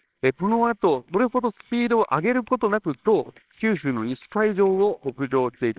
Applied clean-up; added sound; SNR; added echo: neural separator model SepFormer WHAMR!.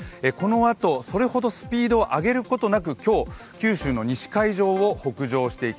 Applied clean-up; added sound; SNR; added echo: none; none; none; none.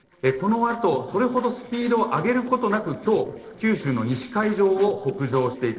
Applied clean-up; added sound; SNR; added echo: neural separator model SepFormer DNS4.